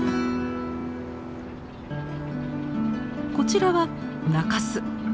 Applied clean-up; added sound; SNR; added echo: none; none; none; none.